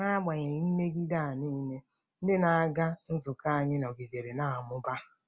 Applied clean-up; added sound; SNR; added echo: none; none; none; none.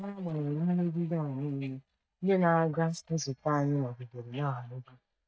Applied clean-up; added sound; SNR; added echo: neural mask model DeepFilterNet 3.